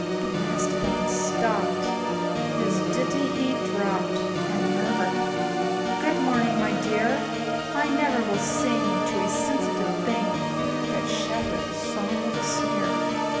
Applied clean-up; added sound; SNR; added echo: none; Organ; -4 dB; reverberation time 1.0 s.